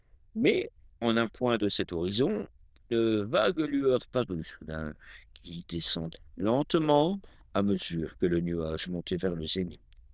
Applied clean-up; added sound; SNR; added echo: neural diffusion model UNIVERSE++.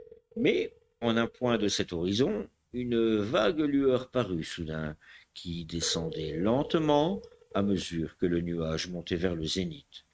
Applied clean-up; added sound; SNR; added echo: neural mask model RNNoise.